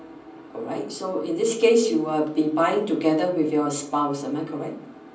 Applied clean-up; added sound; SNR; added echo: none; none; none; reverberation time 0.6 s.